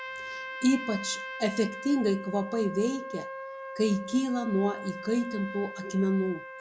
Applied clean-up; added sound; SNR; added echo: none; Trumpet; 10 dB; none.